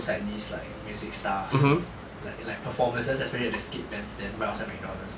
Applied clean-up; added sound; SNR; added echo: none; none; none; none.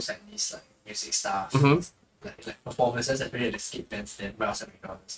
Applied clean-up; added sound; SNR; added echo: neural mask model RNNoise.